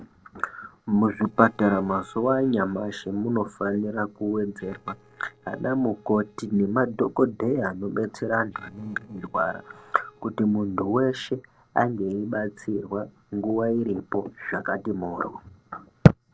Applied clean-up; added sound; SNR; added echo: neural separator model SepFormer DNS4.